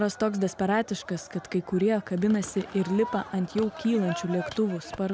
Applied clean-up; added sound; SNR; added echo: none; none; none; none.